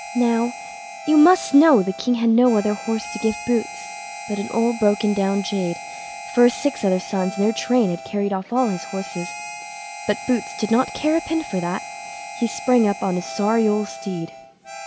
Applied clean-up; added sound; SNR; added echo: none; Harmonica; 13 dB; none.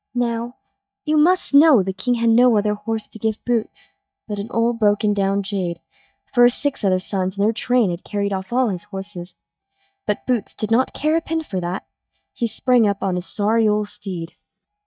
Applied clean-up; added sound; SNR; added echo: neural mask model DeepFilterNet 3.